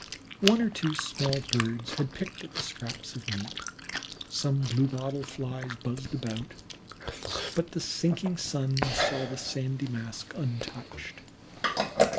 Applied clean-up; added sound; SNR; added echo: none; Chewing, mastication; 4 dB; none.